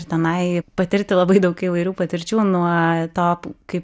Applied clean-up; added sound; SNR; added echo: none; none; none; none.